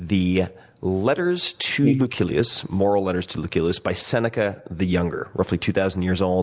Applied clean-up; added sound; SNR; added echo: neural mask model Resemble Enhance denoiser.